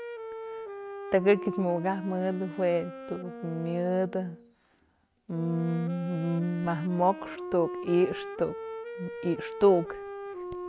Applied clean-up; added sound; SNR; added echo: none; Wind instrument, woodwind instrument; 10 dB; none.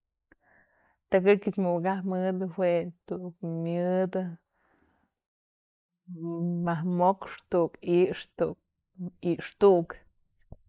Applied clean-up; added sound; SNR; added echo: neural mask model Resemble Enhance denoiser.